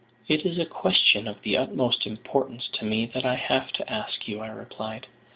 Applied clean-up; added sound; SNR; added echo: none; none; none; none.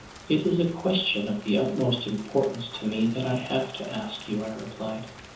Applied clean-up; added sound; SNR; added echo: none; Rain; 18 dB; reverberation time 0.6 s.